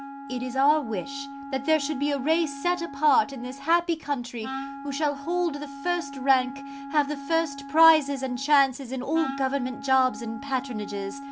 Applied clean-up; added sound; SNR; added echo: none; Wind instrument, woodwind instrument; 12 dB; none.